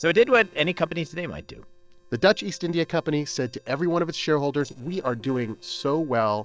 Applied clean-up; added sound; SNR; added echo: neural separator model SepFormer DNS4.